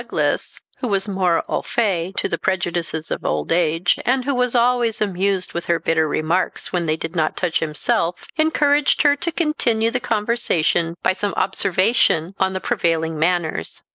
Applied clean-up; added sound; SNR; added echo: neural mask model Resemble Enhance denoiser.